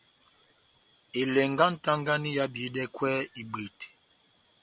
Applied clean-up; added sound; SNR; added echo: none; none; none; none.